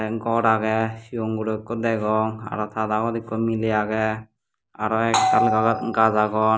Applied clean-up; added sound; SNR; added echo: none; none; none; none.